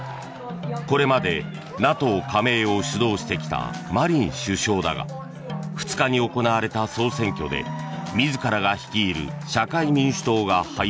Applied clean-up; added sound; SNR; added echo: none; none; none; none.